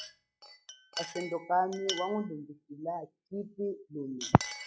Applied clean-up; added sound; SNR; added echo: classical method log-MMSE.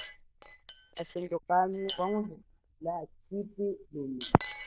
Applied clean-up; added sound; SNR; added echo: neural diffusion model UNIVERSE++.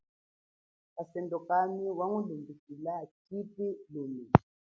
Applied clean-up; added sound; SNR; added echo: none; none; none; none.